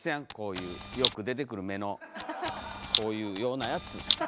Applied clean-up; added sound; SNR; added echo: none; Camera; -4 dB; none.